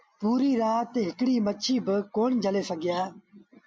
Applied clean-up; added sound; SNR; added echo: none; none; none; none.